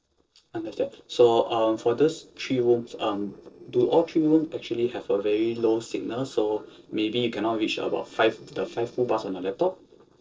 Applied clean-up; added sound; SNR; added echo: neural separator model SepFormer DNS4.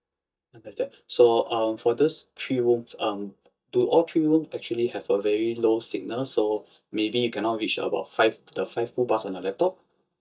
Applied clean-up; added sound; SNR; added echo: neural mask model DeepFilterNet 3.